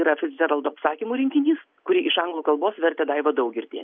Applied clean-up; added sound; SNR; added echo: none; none; none; none.